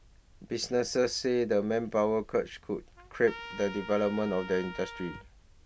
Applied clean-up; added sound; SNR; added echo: none; Trumpet; 15 dB; none.